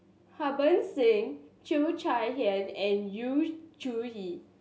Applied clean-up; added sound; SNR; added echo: none; none; none; none.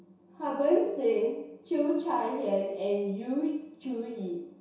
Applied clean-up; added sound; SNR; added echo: none; none; none; reverberation time 0.7 s.